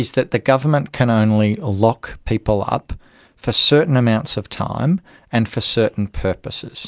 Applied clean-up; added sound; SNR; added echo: none; none; none; none.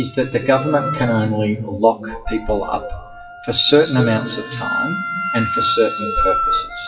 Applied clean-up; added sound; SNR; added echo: classical method WPE with log-MMSE.